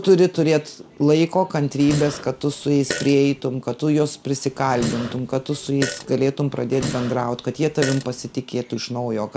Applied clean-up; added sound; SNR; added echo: none; Fart; 11 dB; none.